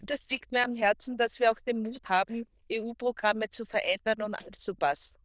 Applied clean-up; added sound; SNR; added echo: neural diffusion model UNIVERSE++.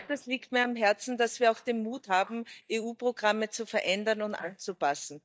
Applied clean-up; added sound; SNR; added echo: neural mask model DeepFilterNet 3.